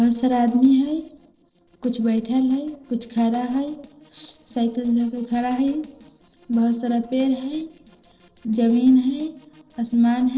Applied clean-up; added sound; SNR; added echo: neural separator model SepFormer DNS4.